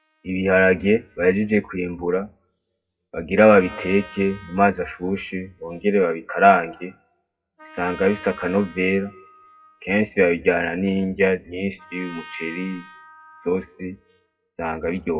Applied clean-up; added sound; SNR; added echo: classical method WPE with log-MMSE.